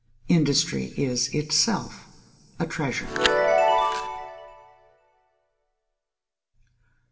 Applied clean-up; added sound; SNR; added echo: none; Chime; -3 dB; reverberation time 1.5 s.